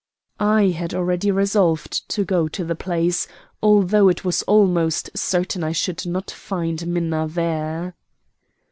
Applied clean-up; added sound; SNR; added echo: none; none; none; none.